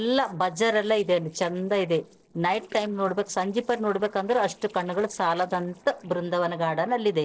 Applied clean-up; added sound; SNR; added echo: neural separator model SepFormer DNS4.